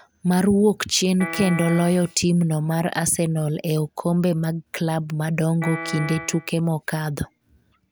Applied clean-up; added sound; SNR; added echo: none; Piano; 10 dB; none.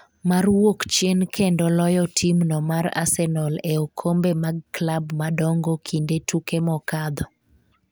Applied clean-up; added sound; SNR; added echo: none; none; none; none.